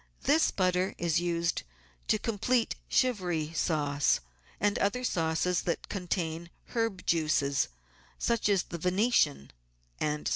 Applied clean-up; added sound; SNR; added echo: none; none; none; none.